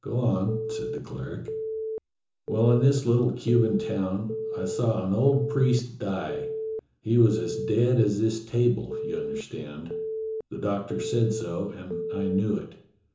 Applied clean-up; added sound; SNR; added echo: none; Telephone; 7 dB; reverberation time 0.6 s.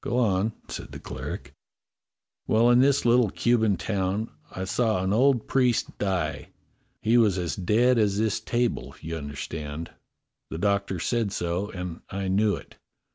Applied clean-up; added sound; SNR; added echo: none; none; none; none.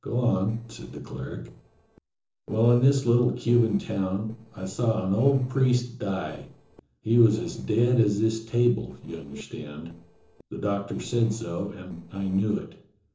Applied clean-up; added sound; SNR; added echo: neural separator model SepFormer DNS4.